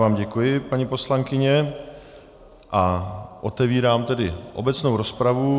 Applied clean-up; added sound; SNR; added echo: none; none; none; none.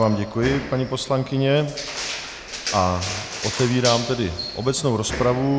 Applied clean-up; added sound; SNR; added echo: none; Crushing; 9 dB; none.